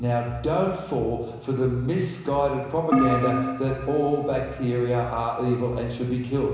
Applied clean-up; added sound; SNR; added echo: none; Keyboard (musical); 3 dB; reverberation time 1.0 s.